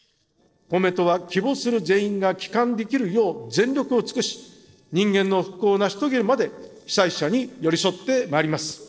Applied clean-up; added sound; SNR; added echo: neural separator model SepFormer DNS4.